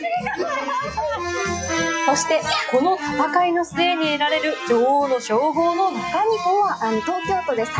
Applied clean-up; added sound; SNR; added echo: classical method log-MMSE.